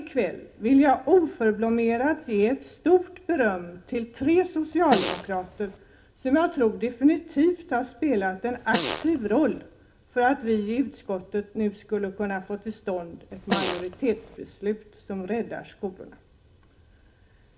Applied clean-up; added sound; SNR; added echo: none; Fart; 6 dB; reverberation time 0.2 s.